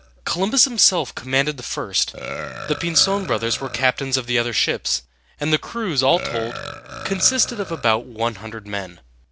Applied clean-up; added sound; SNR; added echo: none; Burping, eructation; 14 dB; none.